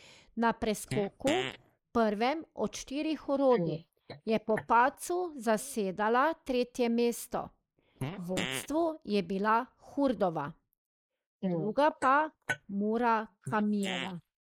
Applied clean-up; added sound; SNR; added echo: neural mask model Resemble Enhance denoiser.